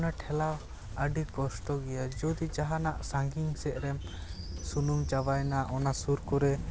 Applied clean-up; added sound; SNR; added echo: none; Train; 8 dB; none.